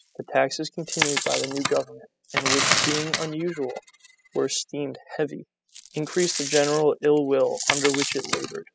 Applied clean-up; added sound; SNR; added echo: classical method spectral subtraction.